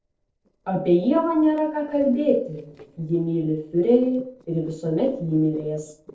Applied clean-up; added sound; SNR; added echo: neural separator model SepFormer DNS4.